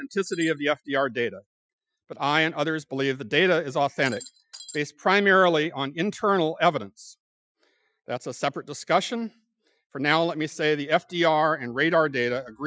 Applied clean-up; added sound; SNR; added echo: classical method Wiener filter.